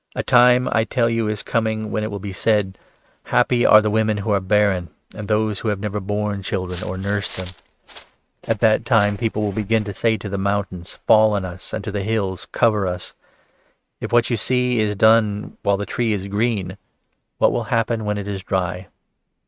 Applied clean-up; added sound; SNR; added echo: neural mask model RNNoise.